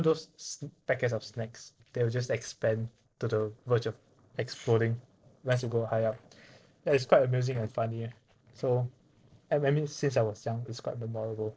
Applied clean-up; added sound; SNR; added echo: neural separator model SepFormer DNS4.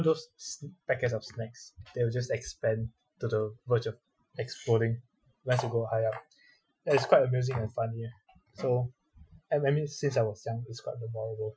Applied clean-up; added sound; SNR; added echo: classical method Wiener filter.